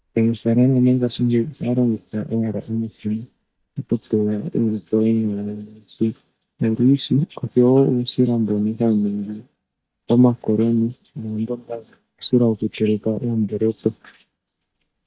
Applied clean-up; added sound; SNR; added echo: neural mask model DeepFilterNet 3.